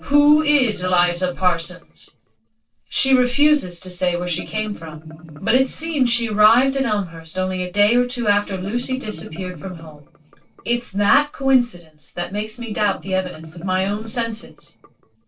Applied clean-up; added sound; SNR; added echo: neural separator model SepFormer DNS4.